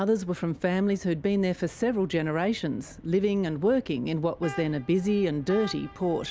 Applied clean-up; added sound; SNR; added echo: none; none; none; none.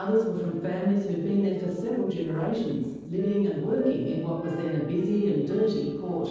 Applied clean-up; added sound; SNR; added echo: neural separator model SepFormer DNS4.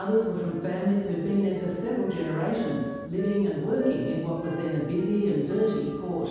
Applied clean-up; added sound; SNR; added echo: none; Wind instrument, woodwind instrument; 17 dB; reverberation time 1.2 s.